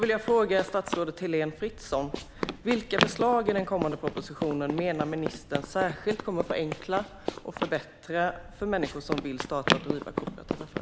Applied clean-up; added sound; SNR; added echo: none; Run; 4 dB; none.